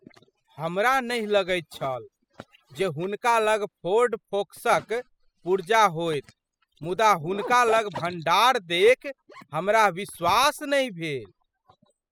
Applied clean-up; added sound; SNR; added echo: classical method spectral subtraction.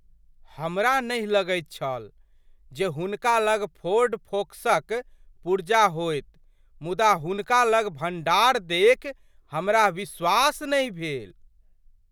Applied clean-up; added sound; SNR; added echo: none; none; none; none.